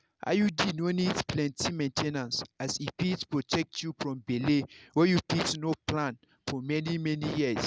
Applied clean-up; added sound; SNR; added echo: none; none; none; none.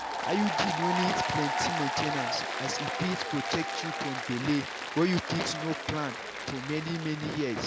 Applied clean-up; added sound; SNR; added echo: none; Applause; 2 dB; none.